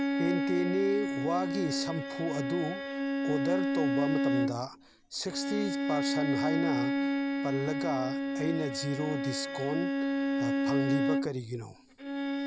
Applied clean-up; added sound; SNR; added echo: none; Bowed string instrument; -3 dB; none.